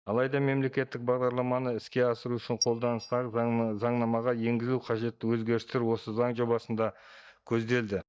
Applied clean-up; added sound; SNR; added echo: neural mask model DeepFilterNet 3.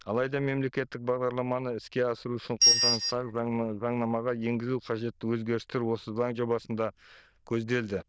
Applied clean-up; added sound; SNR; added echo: neural diffusion model UNIVERSE++.